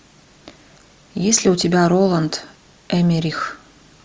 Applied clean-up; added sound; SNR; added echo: none; none; none; none.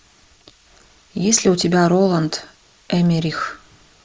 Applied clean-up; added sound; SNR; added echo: neural mask model Resemble Enhance denoiser.